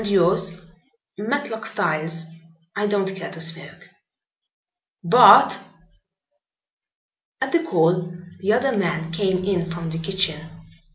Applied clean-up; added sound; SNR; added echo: none; none; none; none.